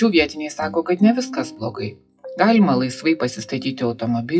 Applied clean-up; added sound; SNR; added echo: classical method WPE with log-MMSE.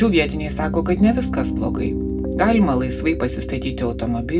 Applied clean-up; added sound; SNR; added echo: none; Piano; 4 dB; reverberation time 0.2 s.